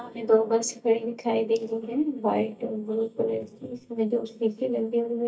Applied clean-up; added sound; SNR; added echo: neural mask model DeepFilterNet 3.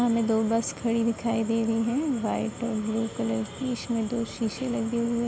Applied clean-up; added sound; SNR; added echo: none; none; none; none.